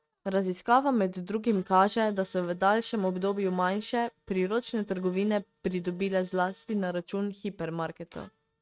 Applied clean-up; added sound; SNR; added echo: neural mask model RNNoise.